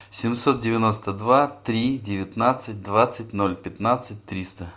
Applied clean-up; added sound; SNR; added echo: none; none; none; none.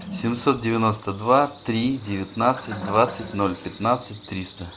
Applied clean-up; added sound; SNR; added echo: none; Toilet flush + Bird vocalization, bird call, bird song; 16 dB; none.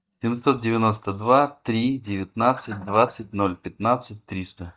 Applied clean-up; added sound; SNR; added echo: neural mask model DeepFilterNet 3.